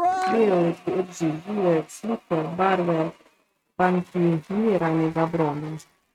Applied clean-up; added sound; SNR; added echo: neural mask model RNNoise.